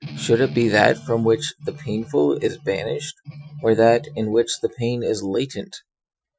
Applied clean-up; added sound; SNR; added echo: classical method Wiener filter.